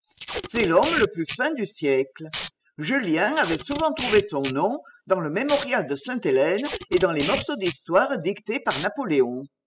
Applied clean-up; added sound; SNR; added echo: classical method spectral subtraction.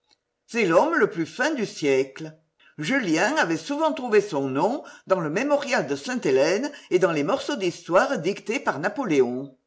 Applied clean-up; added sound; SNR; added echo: none; none; none; none.